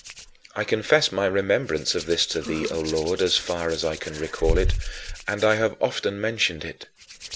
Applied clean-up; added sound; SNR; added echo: none; Hands; 7 dB; none.